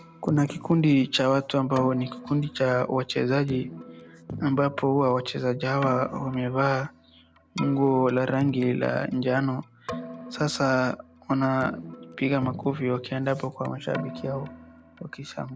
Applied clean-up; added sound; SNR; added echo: none; Keyboard (musical); 15 dB; none.